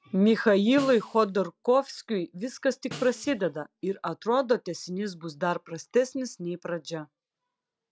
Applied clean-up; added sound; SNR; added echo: none; Snare drum; 20 dB; none.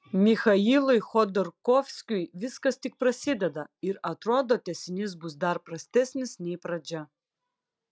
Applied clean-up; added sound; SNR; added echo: none; none; none; none.